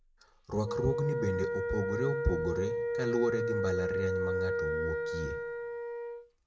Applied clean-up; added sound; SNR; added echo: none; Wind instrument, woodwind instrument; -1 dB; reverberation time 0.6 s.